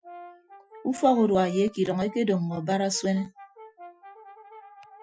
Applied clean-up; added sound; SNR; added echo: classical method Wiener filter.